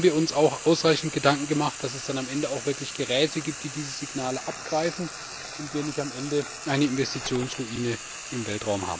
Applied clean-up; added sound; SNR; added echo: none; Frying (food); 11 dB; none.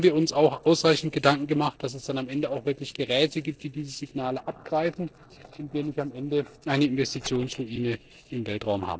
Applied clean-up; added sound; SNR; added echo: neural separator model SepFormer DNS4.